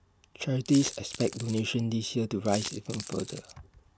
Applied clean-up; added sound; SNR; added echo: none; Coin (dropping); 11 dB; none.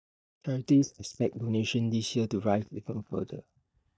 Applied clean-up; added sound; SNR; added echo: neural mask model DeepFilterNet 3.